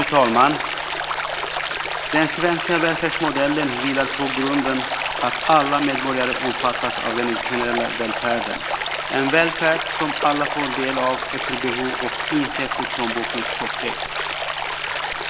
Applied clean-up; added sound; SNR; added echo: none; Stream; 1 dB; none.